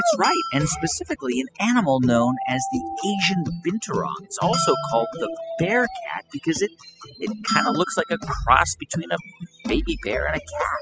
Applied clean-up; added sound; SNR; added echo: classical method spectral subtraction.